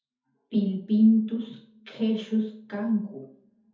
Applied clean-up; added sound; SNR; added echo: none; none; none; reverberation time 0.6 s.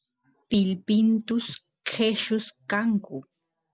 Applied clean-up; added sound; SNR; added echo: none; none; none; none.